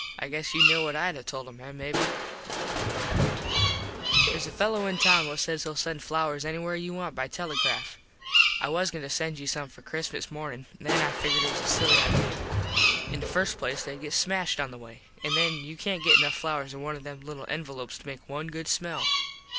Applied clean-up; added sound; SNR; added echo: none; Bird vocalization, bird call, bird song + Crushing; -3 dB; none.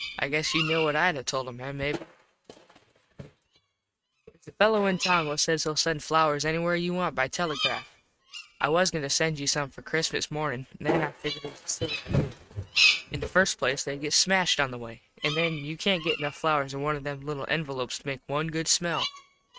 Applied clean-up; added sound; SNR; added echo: neural mask model RNNoise.